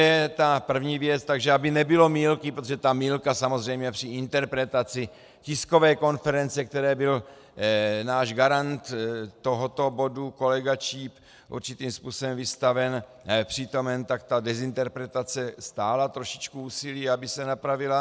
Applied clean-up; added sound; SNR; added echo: none; none; none; none.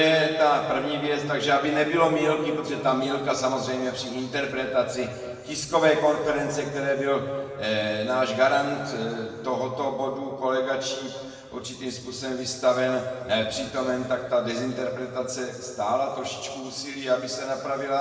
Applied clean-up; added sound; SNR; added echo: none; none; none; reverberation time 1.9 s.